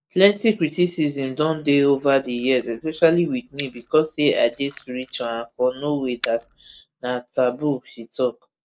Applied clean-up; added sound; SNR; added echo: neural mask model Resemble Enhance denoiser.